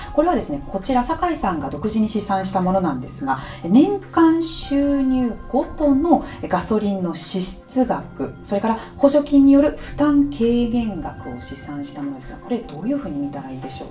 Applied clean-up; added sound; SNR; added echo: none; Wind; 18 dB; reverberation time 0.3 s.